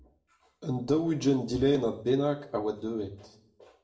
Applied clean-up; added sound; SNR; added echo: none; none; none; reverberation time 0.5 s.